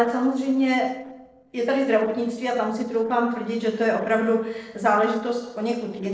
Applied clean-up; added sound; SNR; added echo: neural separator model SepFormer DNS4.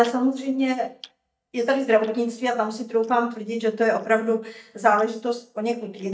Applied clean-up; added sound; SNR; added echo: neural mask model DeepFilterNet 3.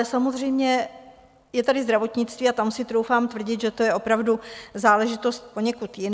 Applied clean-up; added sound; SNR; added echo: none; none; none; none.